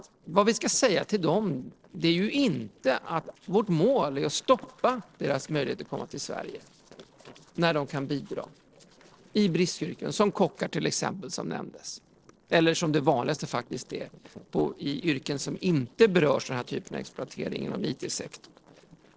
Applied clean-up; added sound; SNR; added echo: neural separator model SepFormer DNS4.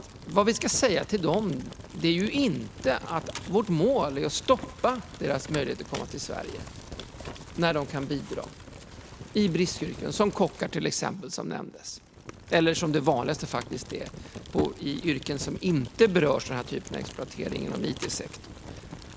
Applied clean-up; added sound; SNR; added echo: none; Fire; 14 dB; none.